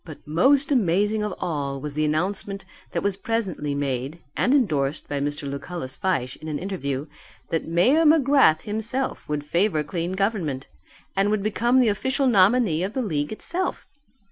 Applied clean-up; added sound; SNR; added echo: none; none; none; none.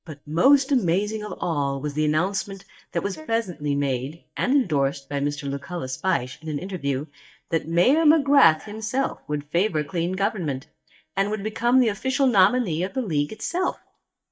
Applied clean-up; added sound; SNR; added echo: neural mask model DeepFilterNet 3.